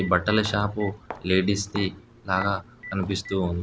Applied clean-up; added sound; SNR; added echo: none; Telephone + Walk, footsteps; 16 dB; none.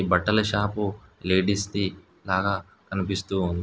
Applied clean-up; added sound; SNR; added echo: none; none; none; none.